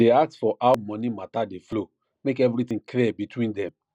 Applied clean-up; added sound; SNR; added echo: none; none; none; none.